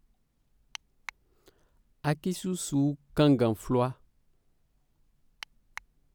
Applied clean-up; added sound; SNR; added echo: none; none; none; none.